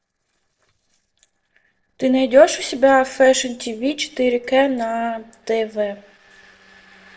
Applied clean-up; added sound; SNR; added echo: neural separator model SepFormer DNS4.